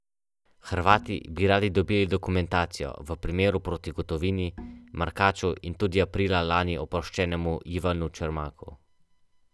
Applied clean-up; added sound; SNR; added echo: none; Bowed string instrument; 19 dB; none.